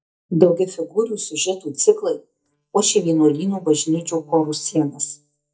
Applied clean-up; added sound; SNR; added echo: neural mask model DeepFilterNet 3.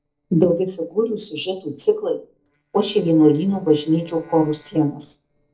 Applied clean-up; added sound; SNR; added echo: neural separator model SepFormer DNS4.